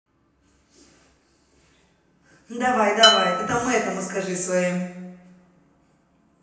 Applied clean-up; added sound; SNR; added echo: none; Dishes, pots, and pans; 1 dB; reverberation time 0.9 s.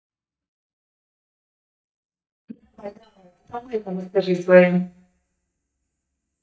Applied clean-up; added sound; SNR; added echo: neural mask model DeepFilterNet 3.